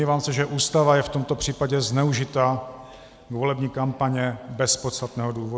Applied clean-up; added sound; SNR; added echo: none; none; none; none.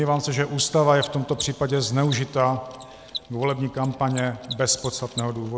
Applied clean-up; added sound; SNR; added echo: neural mask model Resemble Enhance denoiser.